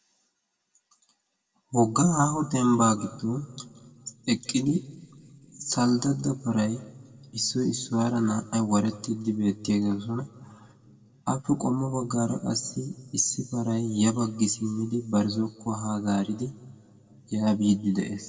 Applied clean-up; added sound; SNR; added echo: none; none; none; reverberation time 1.2 s.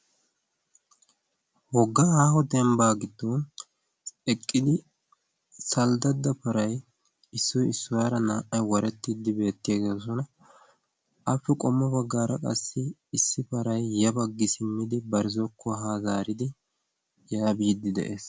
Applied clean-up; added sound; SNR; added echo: none; none; none; none.